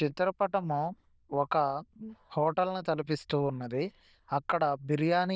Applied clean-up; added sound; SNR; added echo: neural diffusion model UNIVERSE++.